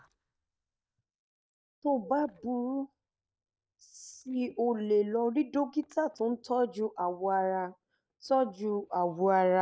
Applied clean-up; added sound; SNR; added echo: neural mask model DeepFilterNet 3.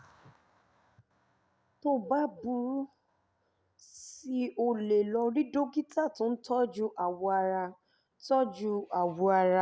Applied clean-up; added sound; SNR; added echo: none; none; none; none.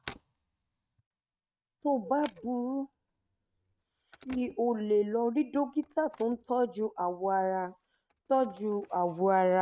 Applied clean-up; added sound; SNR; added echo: neural mask model RNNoise.